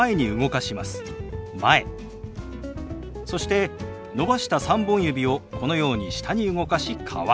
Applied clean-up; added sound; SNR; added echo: none; none; none; none.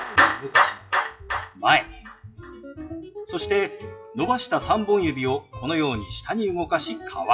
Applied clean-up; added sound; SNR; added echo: classical method WPE with log-MMSE.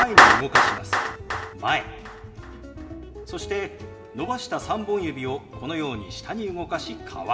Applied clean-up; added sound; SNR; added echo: none; Clapping; -4 dB; reverberation time 1.3 s.